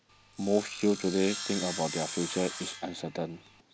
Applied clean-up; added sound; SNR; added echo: none; Sawing; 9 dB; none.